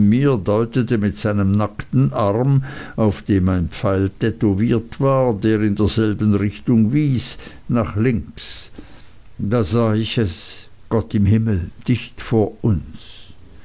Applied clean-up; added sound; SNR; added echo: none; none; none; none.